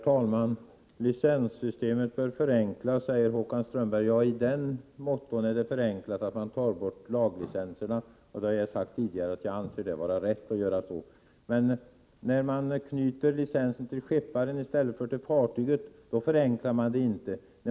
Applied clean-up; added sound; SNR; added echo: none; none; none; none.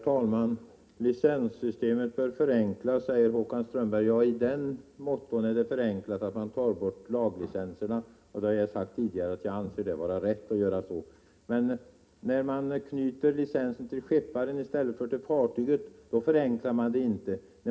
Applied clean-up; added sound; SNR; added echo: none; none; none; reverberation time 0.3 s.